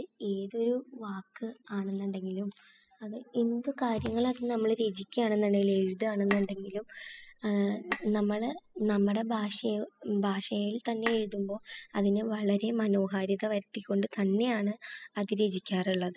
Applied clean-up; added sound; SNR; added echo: classical method spectral subtraction.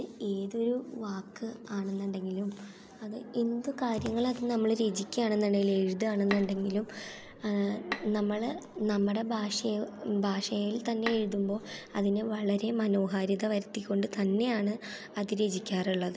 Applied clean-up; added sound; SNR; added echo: none; Bowed string instrument; 13 dB; none.